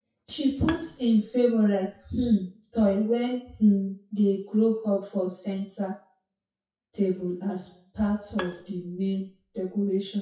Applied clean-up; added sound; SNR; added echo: classical method WPE with log-MMSE.